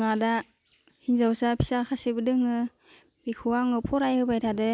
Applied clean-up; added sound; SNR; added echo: none; none; none; none.